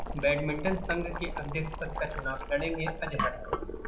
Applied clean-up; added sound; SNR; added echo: none; Boiling; 3 dB; none.